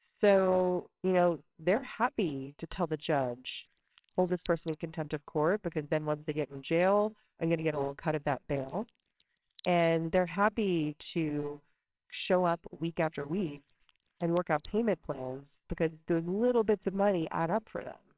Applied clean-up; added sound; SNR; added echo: neural separator model SepFormer WHAMR!.